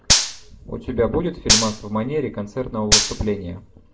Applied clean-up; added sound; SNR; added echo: none; Gunshot, gunfire; -3 dB; reverberation time 0.3 s.